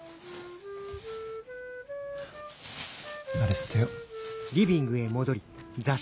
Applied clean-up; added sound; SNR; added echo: none; Wind instrument, woodwind instrument; 9 dB; none.